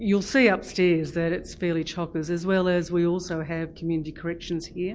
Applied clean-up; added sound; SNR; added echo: none; none; none; none.